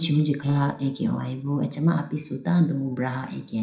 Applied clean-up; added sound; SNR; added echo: neural separator model SepFormer DNS4.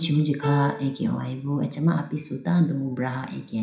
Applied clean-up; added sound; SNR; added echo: none; Piano; 11 dB; reverberation time 0.5 s.